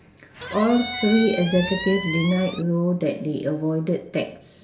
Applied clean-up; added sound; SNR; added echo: none; Squeak; 5 dB; reverberation time 1.1 s.